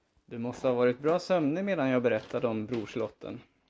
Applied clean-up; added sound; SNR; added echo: none; none; none; none.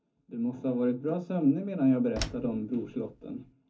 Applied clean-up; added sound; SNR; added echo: none; Slam; 11 dB; reverberation time 0.3 s.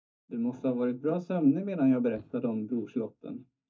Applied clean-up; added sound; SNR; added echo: neural mask model DeepFilterNet 3.